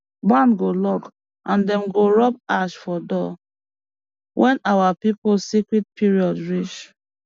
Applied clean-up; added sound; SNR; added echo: none; none; none; none.